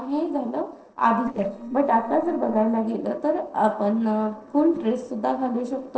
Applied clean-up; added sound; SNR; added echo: neural separator model SepFormer DNS4.